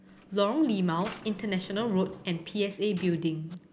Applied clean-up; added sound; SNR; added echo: none; Mechanisms + Sliding door; 18 dB; none.